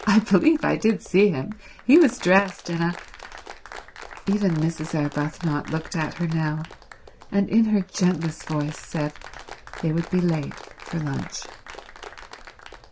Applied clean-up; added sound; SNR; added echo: none; Applause; 18 dB; none.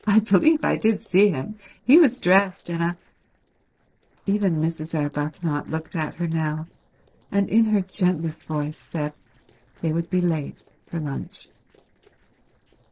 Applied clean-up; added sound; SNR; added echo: neural separator model SepFormer DNS4.